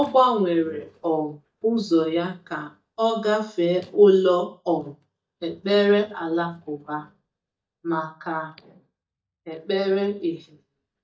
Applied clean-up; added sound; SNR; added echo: neural mask model DeepFilterNet 3.